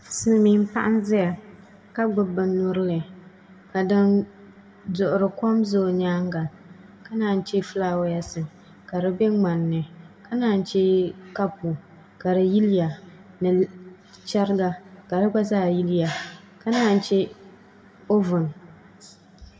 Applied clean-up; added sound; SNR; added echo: none; none; none; reverberation time 0.8 s.